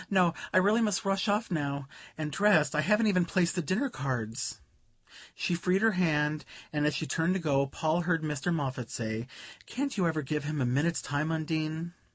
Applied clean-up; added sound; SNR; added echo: none; none; none; none.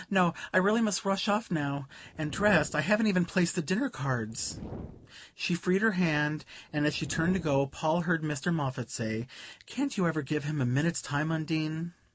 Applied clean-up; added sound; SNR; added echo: none; Fire; 17 dB; none.